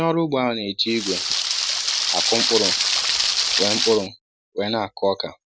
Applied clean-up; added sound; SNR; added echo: none; Rain; -3 dB; none.